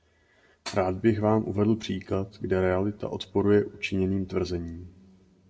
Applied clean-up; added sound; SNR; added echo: none; none; none; reverberation time 0.3 s.